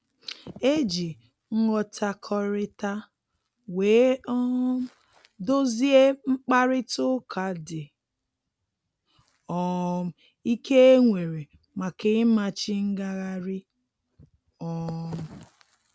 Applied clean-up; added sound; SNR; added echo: none; none; none; none.